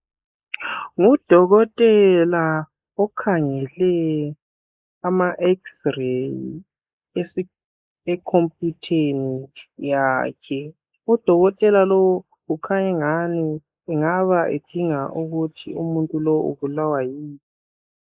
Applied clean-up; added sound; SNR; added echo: neural mask model Resemble Enhance denoiser.